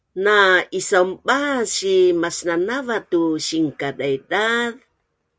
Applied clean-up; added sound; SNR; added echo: none; none; none; none.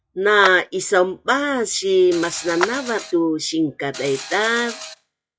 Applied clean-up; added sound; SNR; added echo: classical method log-MMSE.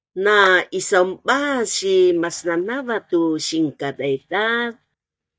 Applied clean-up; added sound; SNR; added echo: neural mask model DeepFilterNet 3.